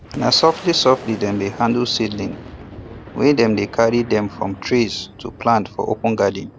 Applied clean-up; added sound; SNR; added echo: none; Boom; 16 dB; none.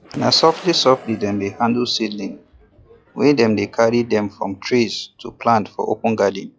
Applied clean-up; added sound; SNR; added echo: classical method log-MMSE.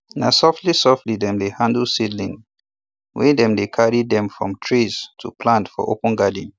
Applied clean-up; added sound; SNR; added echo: none; none; none; none.